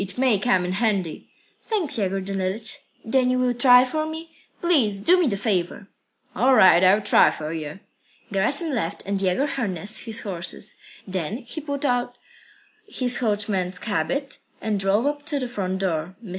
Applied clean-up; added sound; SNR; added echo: none; none; none; none.